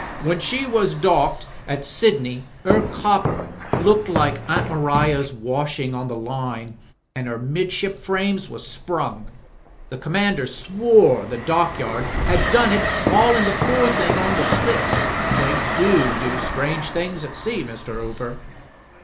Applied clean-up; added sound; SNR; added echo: none; Walk, footsteps + Train; 4 dB; none.